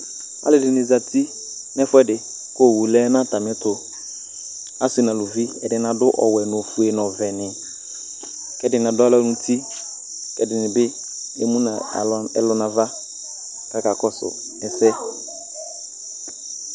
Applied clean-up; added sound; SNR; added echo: none; none; none; none.